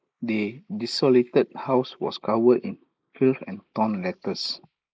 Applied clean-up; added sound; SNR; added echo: neural mask model Resemble Enhance denoiser.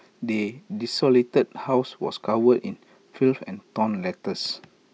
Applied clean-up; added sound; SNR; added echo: none; none; none; none.